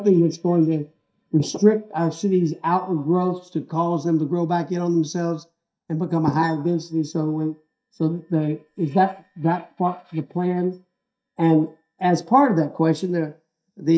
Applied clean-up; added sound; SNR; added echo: neural mask model DeepFilterNet 3.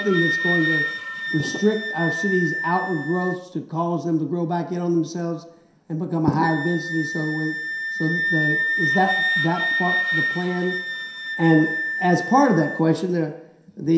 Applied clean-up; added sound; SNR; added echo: none; Wind instrument, woodwind instrument; 4 dB; reverberation time 0.7 s.